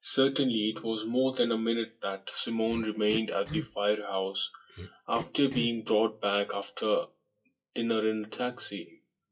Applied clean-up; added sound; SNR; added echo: classical method WPE with log-MMSE.